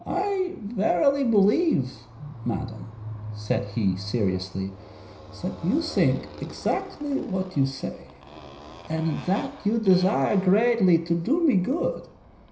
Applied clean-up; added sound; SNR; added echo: none; Motorcycle; 16 dB; reverberation time 0.5 s.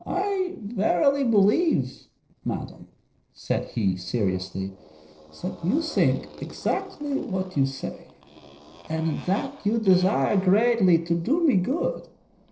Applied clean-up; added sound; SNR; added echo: neural separator model SepFormer DNS4.